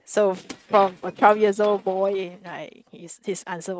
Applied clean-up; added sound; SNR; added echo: neural mask model RNNoise.